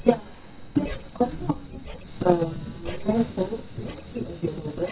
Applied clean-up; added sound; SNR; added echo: neural mask model DeepFilterNet 3.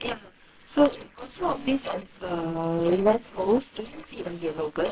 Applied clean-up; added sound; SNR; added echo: neural separator model SepFormer WHAMR!.